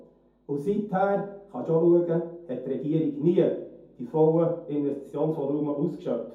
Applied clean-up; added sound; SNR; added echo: none; none; none; reverberation time 0.6 s.